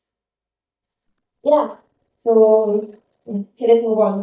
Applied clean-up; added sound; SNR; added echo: neural mask model DeepFilterNet 3.